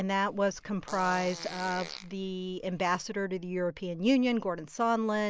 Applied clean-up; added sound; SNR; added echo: none; Fart; 15 dB; none.